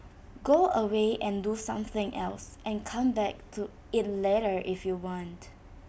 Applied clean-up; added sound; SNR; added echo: none; none; none; none.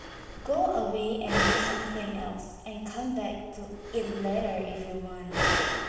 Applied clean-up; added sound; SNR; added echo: none; Breathing; 1 dB; reverberation time 1.2 s.